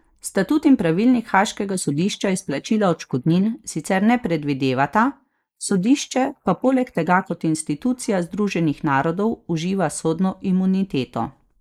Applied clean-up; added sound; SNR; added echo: neural mask model Resemble Enhance denoiser.